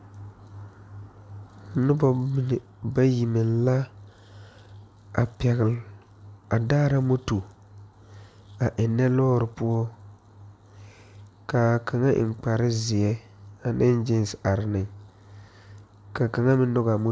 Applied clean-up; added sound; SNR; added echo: none; none; none; none.